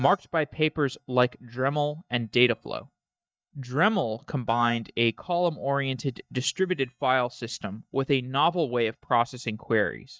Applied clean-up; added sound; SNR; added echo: neural mask model DeepFilterNet 3.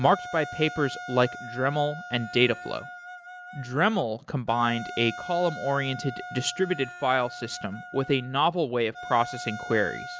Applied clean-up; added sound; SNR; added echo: none; Wind instrument, woodwind instrument; 12 dB; none.